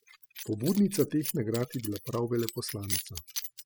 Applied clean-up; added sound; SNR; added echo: classical method spectral subtraction.